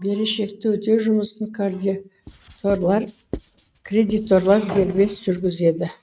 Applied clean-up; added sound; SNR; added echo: neural mask model RNNoise.